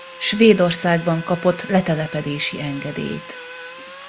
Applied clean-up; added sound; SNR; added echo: none; Drill; 11 dB; none.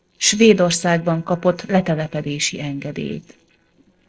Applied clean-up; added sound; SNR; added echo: neural separator model SepFormer DNS4.